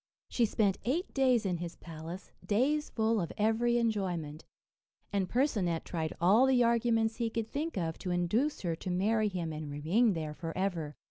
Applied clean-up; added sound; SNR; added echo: none; none; none; none.